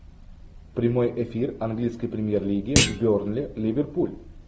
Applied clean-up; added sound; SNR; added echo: none; Thump, thud; 1 dB; none.